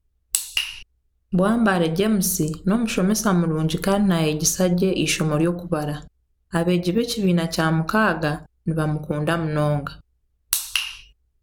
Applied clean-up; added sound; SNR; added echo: none; none; none; none.